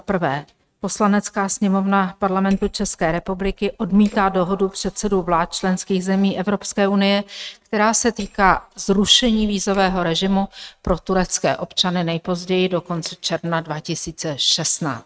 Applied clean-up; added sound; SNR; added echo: neural mask model RNNoise.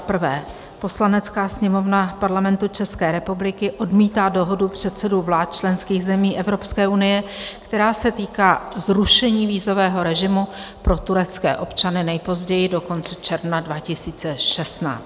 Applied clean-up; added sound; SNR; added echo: none; none; none; none.